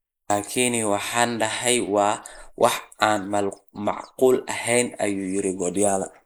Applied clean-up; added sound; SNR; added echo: neural mask model Resemble Enhance denoiser.